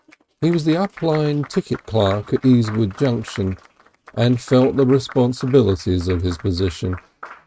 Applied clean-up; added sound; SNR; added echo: neural mask model RNNoise.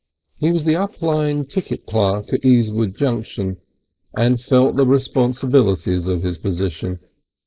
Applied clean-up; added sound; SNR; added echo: neural mask model Resemble Enhance denoiser.